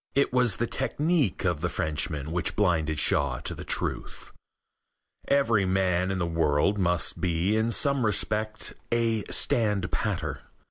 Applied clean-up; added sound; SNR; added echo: none; none; none; none.